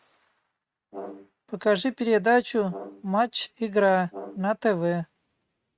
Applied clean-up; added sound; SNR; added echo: neural mask model RNNoise.